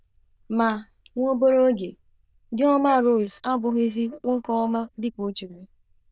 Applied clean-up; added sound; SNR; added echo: neural diffusion model UNIVERSE++.